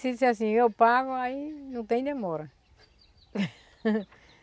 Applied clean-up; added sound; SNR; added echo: none; none; none; none.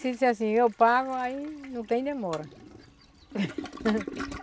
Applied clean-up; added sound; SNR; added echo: none; Toilet flush; 14 dB; none.